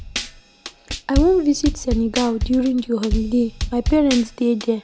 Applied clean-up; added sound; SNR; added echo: none; Drum kit; 6 dB; none.